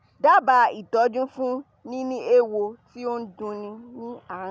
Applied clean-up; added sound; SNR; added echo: none; none; none; none.